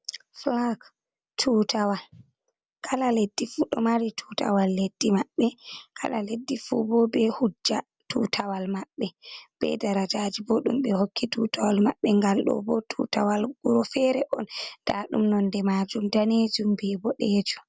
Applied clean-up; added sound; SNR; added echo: none; none; none; none.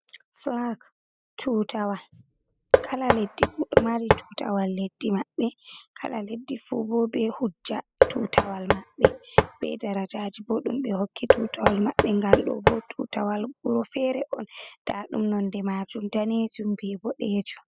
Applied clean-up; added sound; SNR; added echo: classical method spectral subtraction.